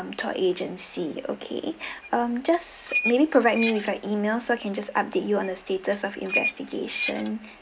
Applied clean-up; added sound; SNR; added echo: none; Squeak; 8 dB; none.